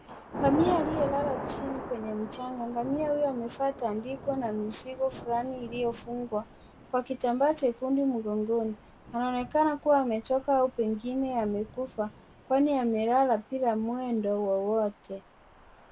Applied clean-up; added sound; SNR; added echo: none; Thunder / Rain; 12 dB; none.